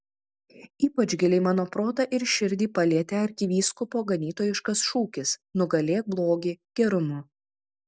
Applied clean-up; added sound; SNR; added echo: none; none; none; none.